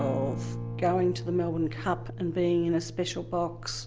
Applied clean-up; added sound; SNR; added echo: none; Acoustic guitar; 8 dB; none.